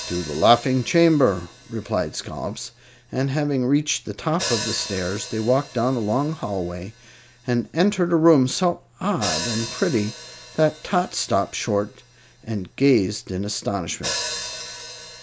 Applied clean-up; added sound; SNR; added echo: none; Hi-hat; 13 dB; none.